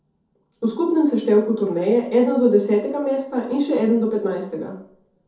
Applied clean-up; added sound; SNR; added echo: none; none; none; reverberation time 0.5 s.